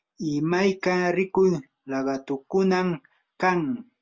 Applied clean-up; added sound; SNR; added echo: none; none; none; none.